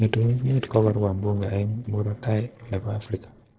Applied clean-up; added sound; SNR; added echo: neural separator model SepFormer DNS4.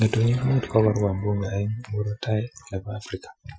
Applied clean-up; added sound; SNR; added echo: classical method Wiener filter.